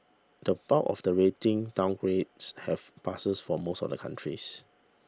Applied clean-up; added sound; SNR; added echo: none; none; none; none.